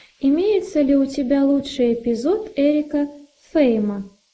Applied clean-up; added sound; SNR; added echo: neural mask model Resemble Enhance denoiser.